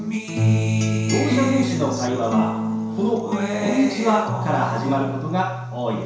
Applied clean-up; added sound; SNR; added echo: none; Acoustic guitar; -1 dB; reverberation time 0.7 s.